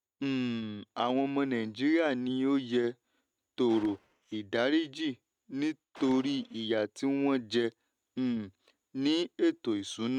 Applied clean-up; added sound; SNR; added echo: neural mask model RNNoise.